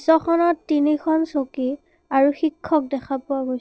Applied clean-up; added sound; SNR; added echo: neural separator model SepFormer DNS4.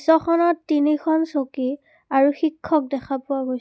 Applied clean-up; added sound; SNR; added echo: none; none; none; none.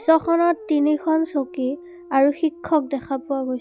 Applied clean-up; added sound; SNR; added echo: none; Dog; 20 dB; none.